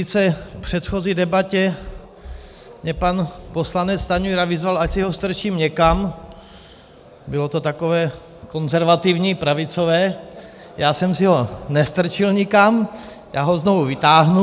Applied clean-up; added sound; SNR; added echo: none; none; none; none.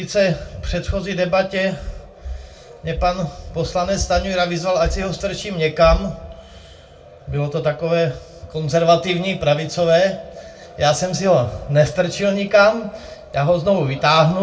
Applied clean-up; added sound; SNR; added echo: none; none; none; reverberation time 0.2 s.